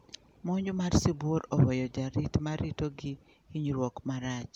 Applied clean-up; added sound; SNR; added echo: none; none; none; none.